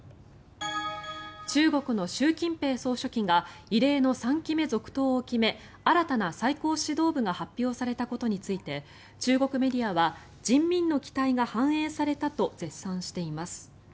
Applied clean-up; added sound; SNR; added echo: none; none; none; none.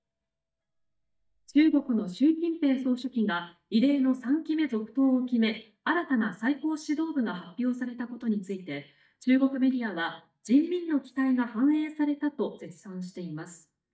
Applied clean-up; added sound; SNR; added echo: neural mask model DeepFilterNet 3.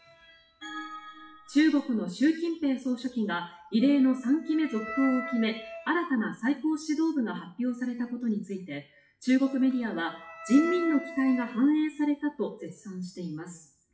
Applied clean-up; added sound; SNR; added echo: classical method WPE with log-MMSE.